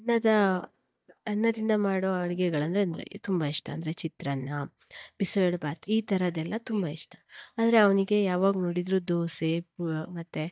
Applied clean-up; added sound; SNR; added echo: neural mask model DeepFilterNet 3.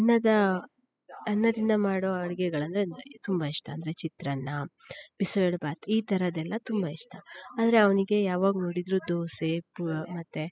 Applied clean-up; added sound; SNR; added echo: classical method spectral subtraction.